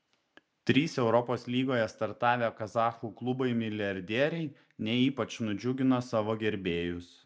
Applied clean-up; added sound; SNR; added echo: none; none; none; none.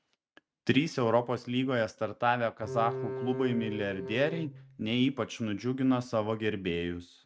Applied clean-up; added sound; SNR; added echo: neural mask model RNNoise.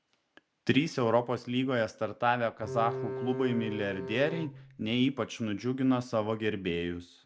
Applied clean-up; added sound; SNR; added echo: none; Bowed string instrument; 7 dB; none.